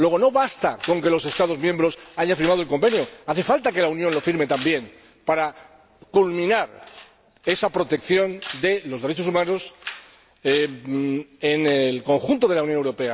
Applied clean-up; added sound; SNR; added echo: none; Camera; 19 dB; none.